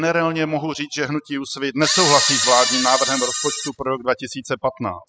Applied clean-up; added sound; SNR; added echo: classical method spectral subtraction.